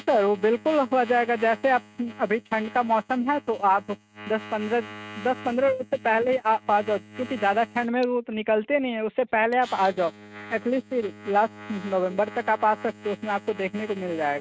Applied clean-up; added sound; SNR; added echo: neural mask model RNNoise.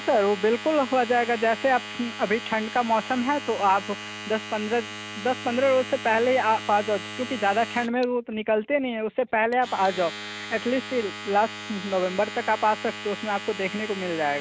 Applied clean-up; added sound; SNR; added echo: none; Domestic sounds, home sounds; 12 dB; none.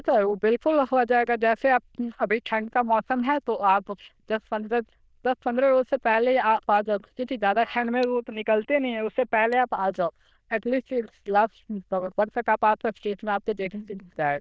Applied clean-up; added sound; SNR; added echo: neural diffusion model UNIVERSE++.